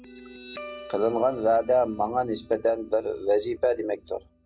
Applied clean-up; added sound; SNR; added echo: none; Guitar; 19 dB; none.